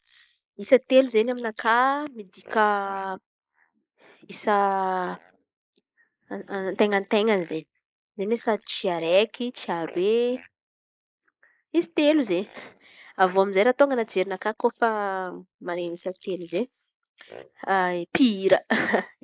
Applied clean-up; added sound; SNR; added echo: neural mask model Resemble Enhance denoiser.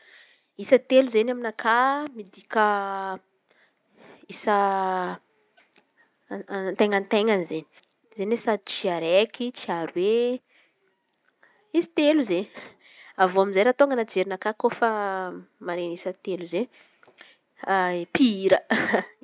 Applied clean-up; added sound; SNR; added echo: none; none; none; none.